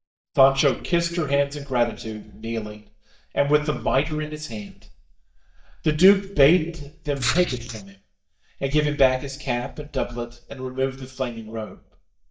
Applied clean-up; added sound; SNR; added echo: neural mask model DeepFilterNet 3.